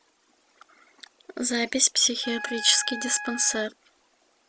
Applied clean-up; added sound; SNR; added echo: none; Wind instrument, woodwind instrument; 10 dB; none.